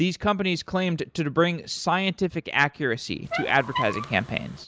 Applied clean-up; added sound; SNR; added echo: none; Squeak; 8 dB; none.